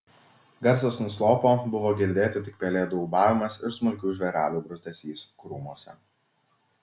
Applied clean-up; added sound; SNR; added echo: none; none; none; none.